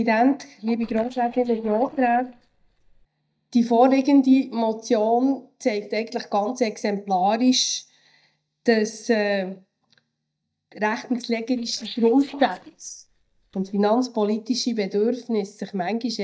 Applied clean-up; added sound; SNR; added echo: neural mask model DeepFilterNet 3.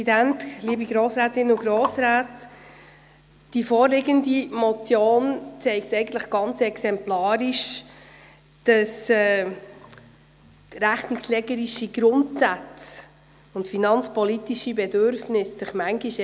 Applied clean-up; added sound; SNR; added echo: none; none; none; none.